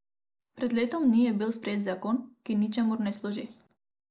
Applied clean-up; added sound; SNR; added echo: neural mask model Resemble Enhance denoiser.